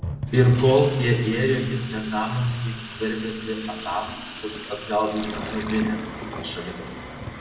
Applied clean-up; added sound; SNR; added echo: none; Sink (filling or washing) / Water tap, faucet; 10 dB; reverberation time 1.0 s.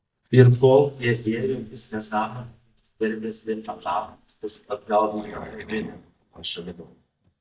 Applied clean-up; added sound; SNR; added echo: neural mask model DeepFilterNet 3.